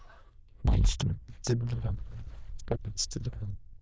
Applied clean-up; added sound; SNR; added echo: neural diffusion model UNIVERSE++.